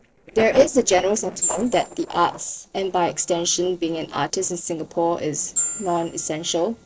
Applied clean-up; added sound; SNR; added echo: neural separator model SepFormer DNS4.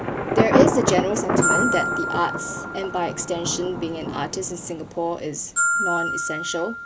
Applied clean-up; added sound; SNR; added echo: none; Thunder + Glockenspiel; -2 dB; none.